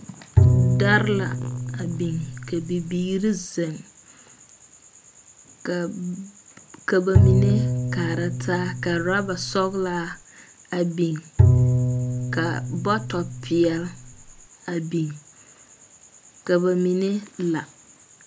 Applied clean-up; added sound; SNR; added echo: none; Bowed string instrument; -4 dB; none.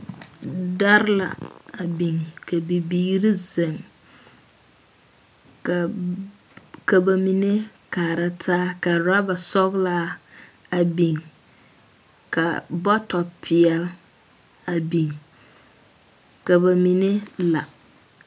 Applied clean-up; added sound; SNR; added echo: none; none; none; none.